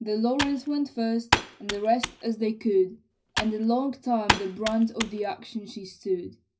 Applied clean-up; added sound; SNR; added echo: none; Computer keyboard; 5 dB; reverberation time 0.4 s.